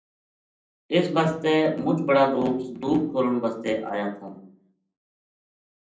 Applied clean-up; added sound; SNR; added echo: none; none; none; reverberation time 0.6 s.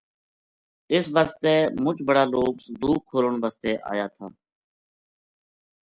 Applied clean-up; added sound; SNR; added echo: none; none; none; none.